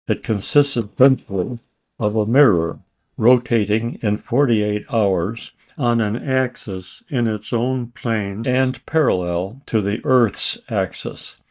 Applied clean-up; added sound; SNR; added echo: neural mask model DeepFilterNet 3.